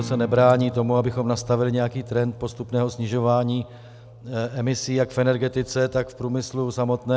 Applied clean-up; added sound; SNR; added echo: none; Acoustic guitar; 16 dB; none.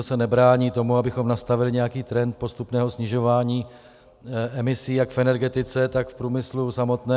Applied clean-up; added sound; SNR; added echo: none; none; none; none.